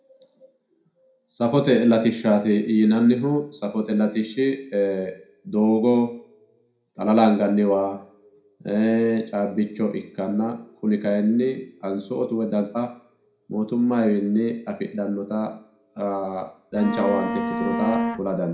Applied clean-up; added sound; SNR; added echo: none; Bowed string instrument; 3 dB; reverberation time 0.4 s.